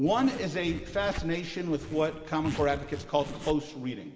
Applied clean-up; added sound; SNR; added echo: none; Zipper (clothing); 11 dB; reverberation time 1.9 s.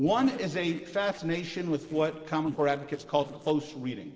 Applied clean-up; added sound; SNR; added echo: neural separator model SepFormer DNS4.